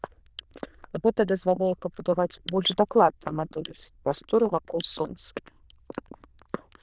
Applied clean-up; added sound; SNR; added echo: neural diffusion model UNIVERSE++.